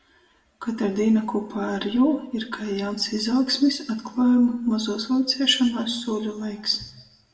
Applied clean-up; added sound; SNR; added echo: none; none; none; reverberation time 0.8 s.